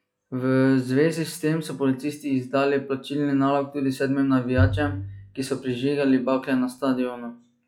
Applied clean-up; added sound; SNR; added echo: classical method log-MMSE.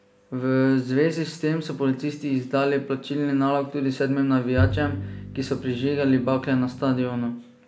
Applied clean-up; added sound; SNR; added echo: none; Bowed string instrument; 7 dB; none.